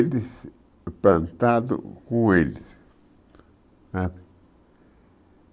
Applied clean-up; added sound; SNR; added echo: none; none; none; none.